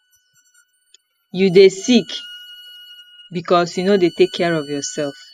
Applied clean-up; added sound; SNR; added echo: classical method spectral subtraction.